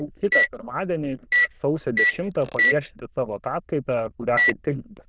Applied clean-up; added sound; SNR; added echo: neural diffusion model UNIVERSE++.